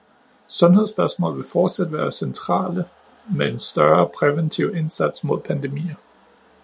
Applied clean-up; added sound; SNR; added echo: none; none; none; none.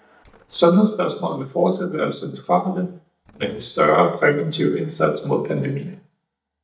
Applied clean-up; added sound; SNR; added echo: neural mask model DeepFilterNet 3.